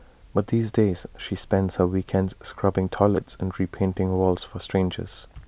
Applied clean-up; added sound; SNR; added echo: none; none; none; none.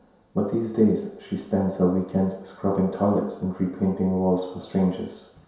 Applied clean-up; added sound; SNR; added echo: none; none; none; reverberation time 0.7 s.